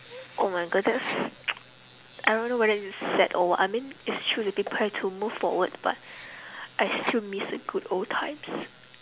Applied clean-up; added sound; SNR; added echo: none; Sink (filling or washing); 18 dB; none.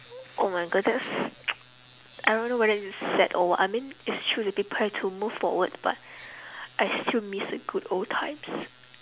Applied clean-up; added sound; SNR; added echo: none; none; none; none.